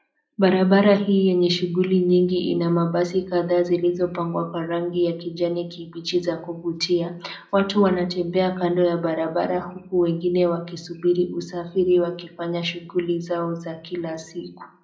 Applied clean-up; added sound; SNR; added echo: none; none; none; reverberation time 0.4 s.